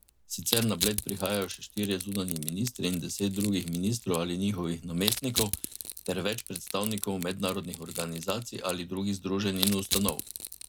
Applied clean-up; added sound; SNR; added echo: none; Crushing; 6 dB; none.